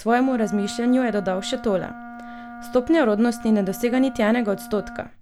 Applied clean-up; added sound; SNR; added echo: none; Wind instrument, woodwind instrument; 15 dB; none.